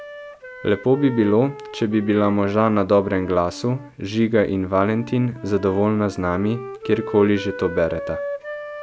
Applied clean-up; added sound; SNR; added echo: none; Wind instrument, woodwind instrument; 14 dB; none.